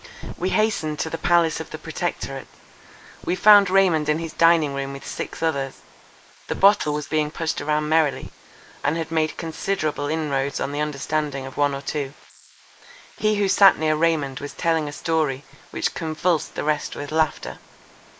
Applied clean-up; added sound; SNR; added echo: neural mask model Resemble Enhance denoiser.